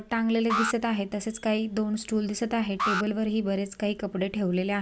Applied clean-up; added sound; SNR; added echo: none; Alarm; 7 dB; none.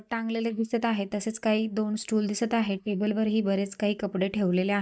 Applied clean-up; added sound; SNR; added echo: neural mask model DeepFilterNet 3.